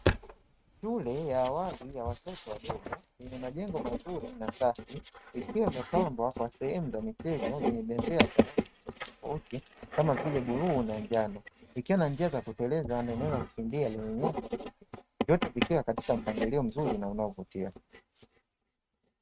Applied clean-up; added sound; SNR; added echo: neural mask model RNNoise.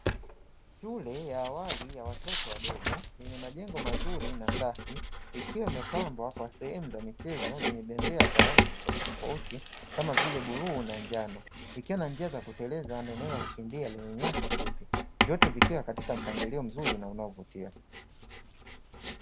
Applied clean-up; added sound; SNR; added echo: none; Writing + Door; -5 dB; none.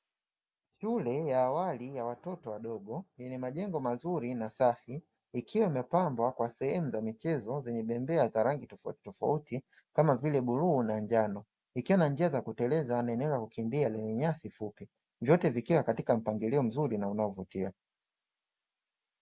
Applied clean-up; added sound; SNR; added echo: none; none; none; none.